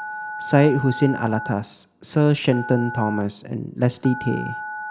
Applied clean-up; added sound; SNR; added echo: none; Telephone; 11 dB; none.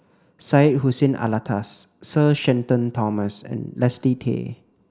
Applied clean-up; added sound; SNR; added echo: none; none; none; none.